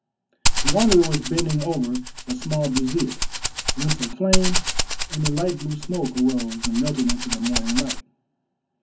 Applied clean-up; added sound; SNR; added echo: none; Rattle (instrument); -1 dB; reverberation time 0.3 s.